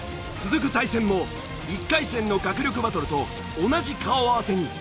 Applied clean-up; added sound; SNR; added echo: none; Bicycle; 17 dB; none.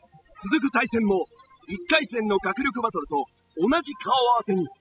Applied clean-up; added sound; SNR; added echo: classical method spectral subtraction.